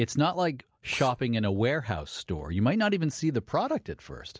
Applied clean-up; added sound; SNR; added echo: none; Drill; 17 dB; none.